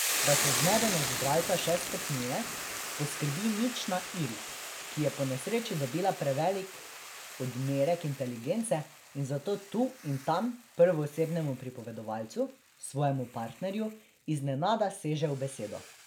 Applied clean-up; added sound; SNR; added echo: none; Boiling / Hiss; 6 dB; none.